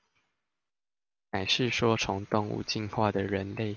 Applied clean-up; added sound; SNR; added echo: none; none; none; none.